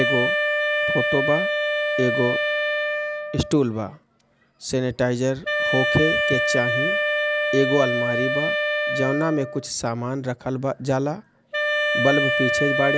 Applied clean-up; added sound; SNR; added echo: none; Wind instrument, woodwind instrument; -1 dB; none.